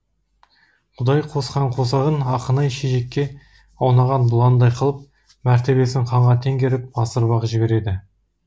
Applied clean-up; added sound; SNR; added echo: none; none; none; none.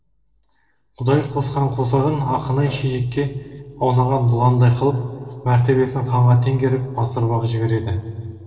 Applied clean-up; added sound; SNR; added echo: neural separator model SepFormer DNS4.